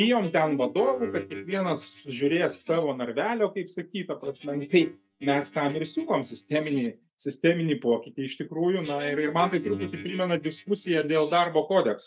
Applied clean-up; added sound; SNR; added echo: neural mask model DeepFilterNet 3.